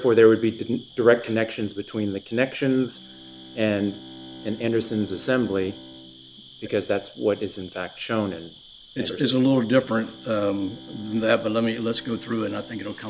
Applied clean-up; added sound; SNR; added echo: none; Bowed string instrument + Cricket; 18 dB; none.